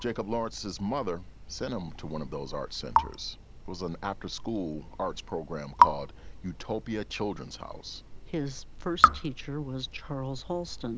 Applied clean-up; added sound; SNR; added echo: none; Raindrop / Drip; -3 dB; none.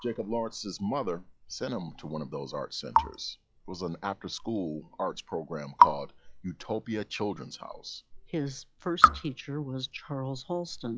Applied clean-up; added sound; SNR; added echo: classical method log-MMSE.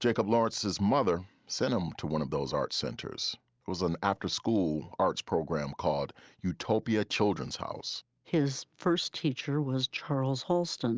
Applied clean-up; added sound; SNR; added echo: none; none; none; none.